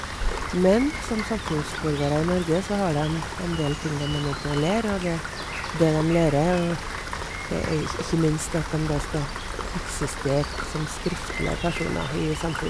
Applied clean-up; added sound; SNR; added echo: none; Rain; 6 dB; none.